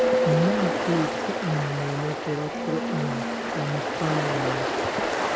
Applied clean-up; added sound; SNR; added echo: none; Ocean; -3 dB; none.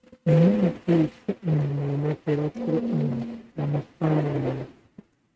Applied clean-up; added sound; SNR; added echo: neural mask model RNNoise.